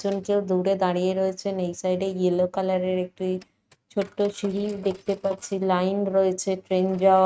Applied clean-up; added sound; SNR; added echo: neural mask model RNNoise.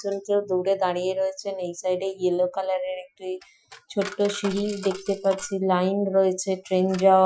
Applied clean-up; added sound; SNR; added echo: classical method Wiener filter.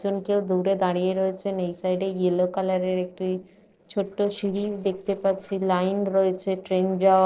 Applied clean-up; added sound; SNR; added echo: neural separator model SepFormer DNS4.